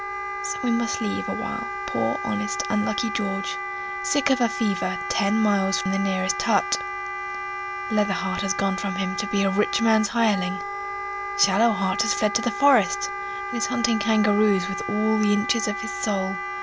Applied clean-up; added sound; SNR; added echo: none; Wind instrument, woodwind instrument; 6 dB; none.